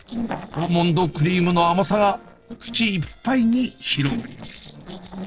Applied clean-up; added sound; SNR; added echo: neural separator model SepFormer DNS4.